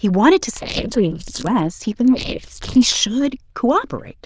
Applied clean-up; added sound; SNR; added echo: neural diffusion model UNIVERSE++.